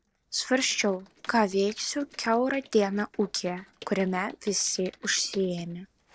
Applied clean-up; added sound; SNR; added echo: neural separator model SepFormer DNS4.